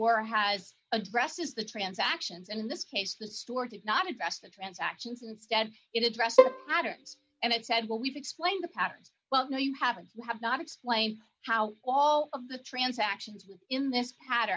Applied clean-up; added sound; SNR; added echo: none; Bowed string instrument; -4 dB; none.